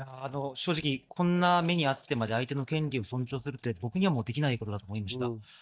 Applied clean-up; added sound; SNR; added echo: neural mask model DeepFilterNet 3.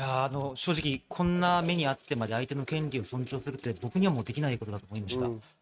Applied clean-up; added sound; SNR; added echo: neural mask model RNNoise.